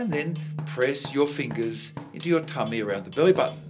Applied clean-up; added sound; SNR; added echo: none; Drum kit; 18 dB; reverberation time 0.2 s.